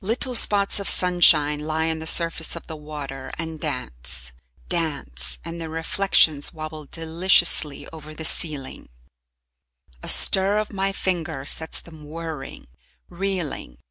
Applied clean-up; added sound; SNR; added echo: none; none; none; none.